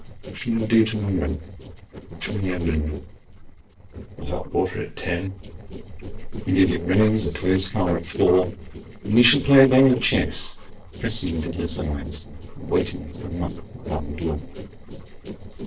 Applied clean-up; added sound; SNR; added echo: neural separator model SepFormer DNS4.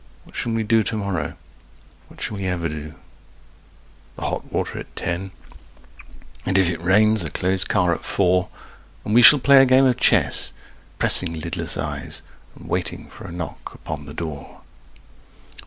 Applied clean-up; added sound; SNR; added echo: none; none; none; none.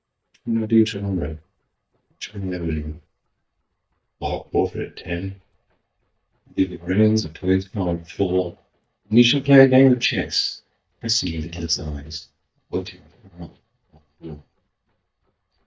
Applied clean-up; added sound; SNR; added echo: neural mask model DeepFilterNet 3.